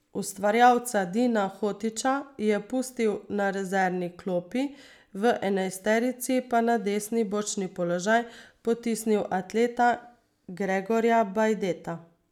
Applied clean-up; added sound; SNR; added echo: none; none; none; none.